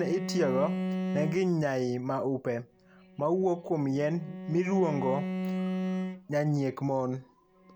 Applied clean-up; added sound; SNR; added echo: none; Bowed string instrument; 6 dB; none.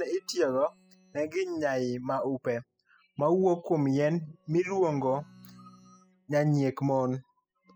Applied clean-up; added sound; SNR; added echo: classical method spectral subtraction.